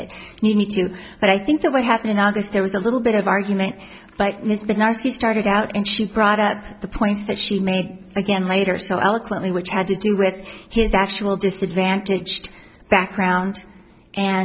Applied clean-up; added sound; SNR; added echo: none; none; none; none.